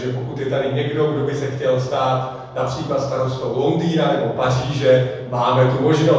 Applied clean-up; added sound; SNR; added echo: none; none; none; reverberation time 1.1 s.